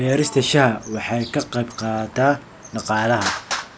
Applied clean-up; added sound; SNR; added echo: none; Traffic noise, roadway noise; 12 dB; none.